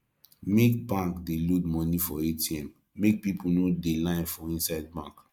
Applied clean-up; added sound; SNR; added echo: neural mask model Resemble Enhance denoiser.